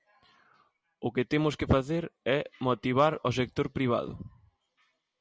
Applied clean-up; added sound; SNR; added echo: none; none; none; none.